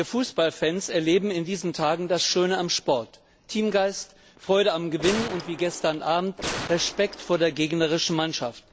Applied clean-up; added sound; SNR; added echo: none; Gunshot, gunfire; 10 dB; none.